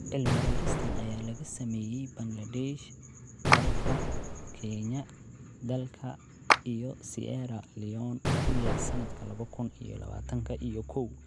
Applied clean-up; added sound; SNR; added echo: none; Clapping + Explosion; -4 dB; none.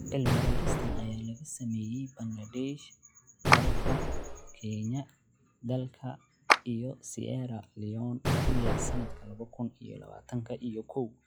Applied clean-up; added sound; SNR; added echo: classical method log-MMSE.